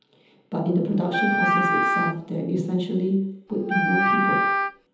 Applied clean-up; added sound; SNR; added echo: none; Wind instrument, woodwind instrument; -3 dB; reverberation time 1.3 s.